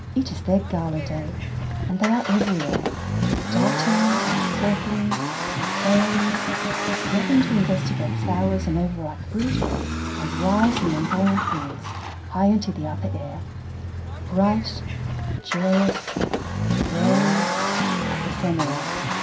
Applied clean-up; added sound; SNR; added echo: none; Accelerating, revving, vroom; 1 dB; reverberation time 0.3 s.